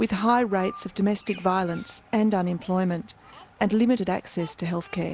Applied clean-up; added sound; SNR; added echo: none; none; none; none.